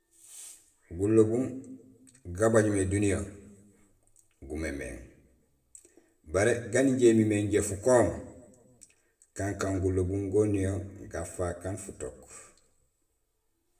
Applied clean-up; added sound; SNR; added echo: none; none; none; reverberation time 0.7 s.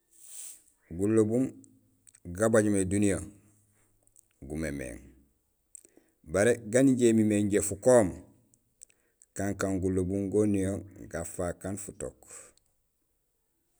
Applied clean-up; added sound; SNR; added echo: none; none; none; none.